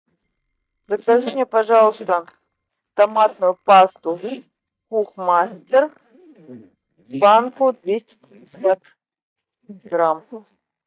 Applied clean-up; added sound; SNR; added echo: neural mask model DeepFilterNet 3.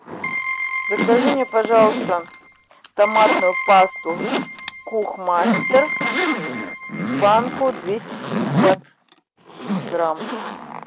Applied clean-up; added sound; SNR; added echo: none; Zipper (clothing) + Keyboard (musical); 3 dB; none.